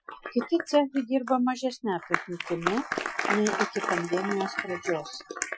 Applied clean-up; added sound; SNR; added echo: classical method Wiener filter.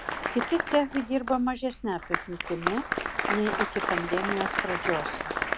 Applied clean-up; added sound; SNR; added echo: none; Applause; 1 dB; none.